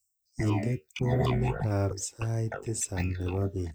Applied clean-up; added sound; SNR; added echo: neural mask model Resemble Enhance denoiser.